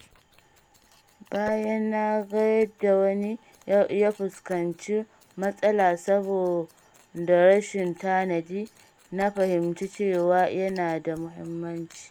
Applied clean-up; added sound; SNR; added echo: neural mask model Resemble Enhance denoiser.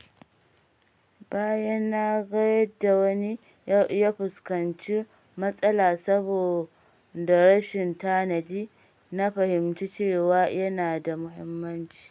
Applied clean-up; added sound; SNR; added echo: none; none; none; none.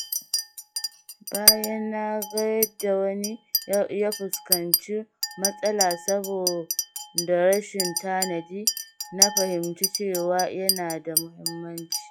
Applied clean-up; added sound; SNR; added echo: classical method log-MMSE.